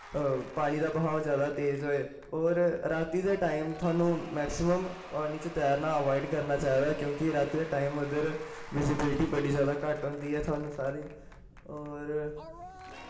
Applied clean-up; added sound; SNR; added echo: none; Applause / Crowd / Cheering; 19 dB; reverberation time 1.0 s.